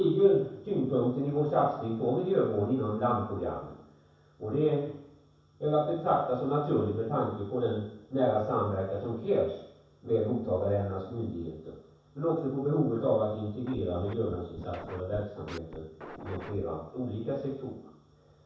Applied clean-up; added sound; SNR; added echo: none; Scratching (performance technique); 16 dB; reverberation time 0.7 s.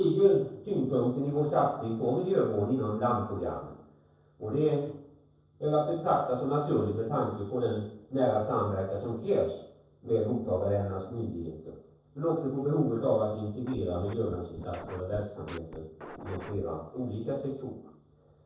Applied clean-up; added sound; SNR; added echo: neural separator model SepFormer DNS4.